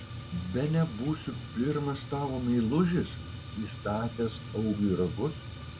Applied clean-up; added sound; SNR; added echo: none; Fire; 10 dB; none.